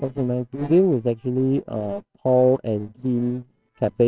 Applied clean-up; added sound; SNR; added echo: neural separator model SepFormer WHAMR!.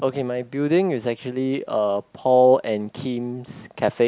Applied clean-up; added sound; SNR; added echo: none; none; none; none.